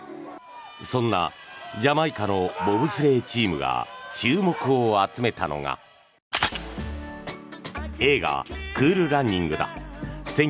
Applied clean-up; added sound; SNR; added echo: none; none; none; none.